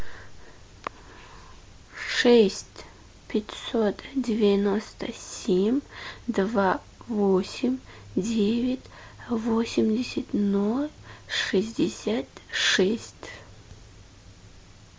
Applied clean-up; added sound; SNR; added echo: none; none; none; none.